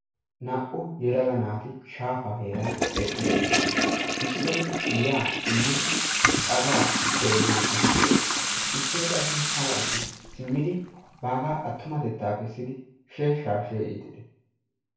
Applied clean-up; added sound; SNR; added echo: none; Toilet flush / Water tap, faucet; -2 dB; reverberation time 0.6 s.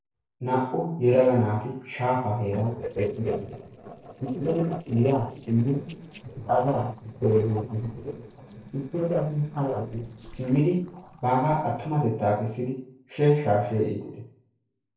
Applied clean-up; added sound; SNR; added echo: neural separator model SepFormer DNS4.